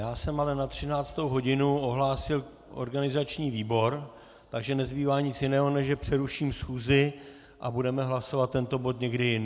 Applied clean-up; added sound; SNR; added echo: none; none; none; none.